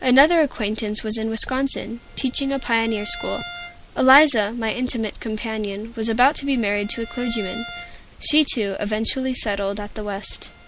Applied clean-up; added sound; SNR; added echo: none; Bowed string instrument; 20 dB; none.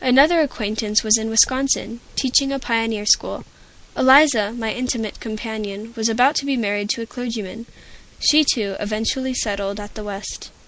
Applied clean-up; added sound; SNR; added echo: neural mask model Resemble Enhance denoiser.